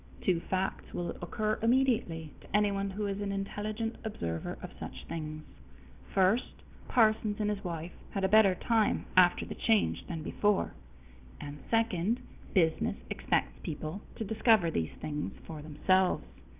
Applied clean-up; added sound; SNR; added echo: none; none; none; none.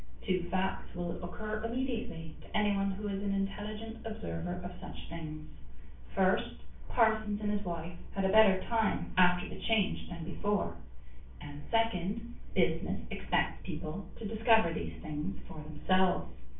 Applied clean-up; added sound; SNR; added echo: none; none; none; reverberation time 0.3 s.